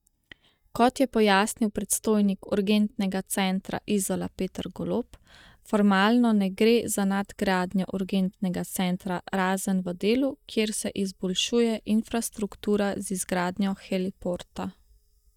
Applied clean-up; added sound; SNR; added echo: neural mask model DeepFilterNet 3.